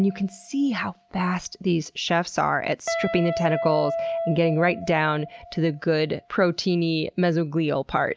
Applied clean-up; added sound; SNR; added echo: none; Guitar; 10 dB; none.